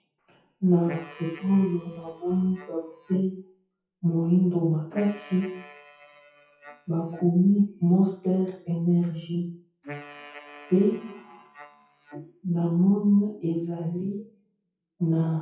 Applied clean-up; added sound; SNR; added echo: classical method WPE with log-MMSE.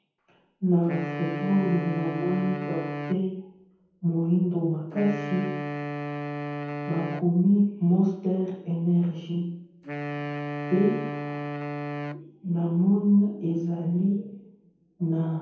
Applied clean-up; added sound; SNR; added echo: none; Wind instrument, woodwind instrument; 7 dB; reverberation time 0.9 s.